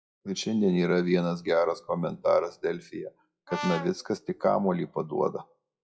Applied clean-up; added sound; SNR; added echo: classical method WPE with log-MMSE.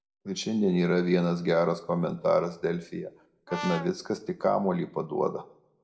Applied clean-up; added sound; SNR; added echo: none; Brass instrument; 10 dB; reverberation time 0.5 s.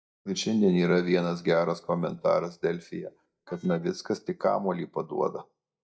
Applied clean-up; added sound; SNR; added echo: neural mask model DeepFilterNet 3.